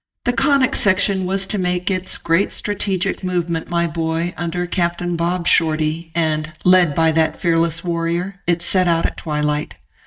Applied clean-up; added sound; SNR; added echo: neural mask model DeepFilterNet 3.